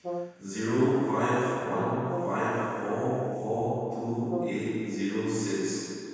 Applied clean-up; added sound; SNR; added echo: none; Brass instrument; 12 dB; reverberation time 2.1 s.